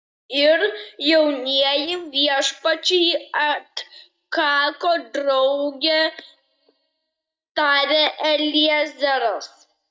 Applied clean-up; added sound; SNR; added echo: neural mask model DeepFilterNet 3.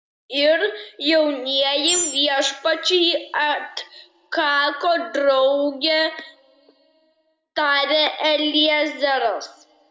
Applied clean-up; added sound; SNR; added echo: none; Animal; 7 dB; reverberation time 0.8 s.